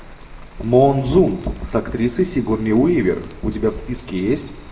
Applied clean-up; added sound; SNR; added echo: none; Rain; 18 dB; reverberation time 0.6 s.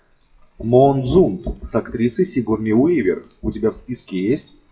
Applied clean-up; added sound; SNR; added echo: classical method WPE with log-MMSE.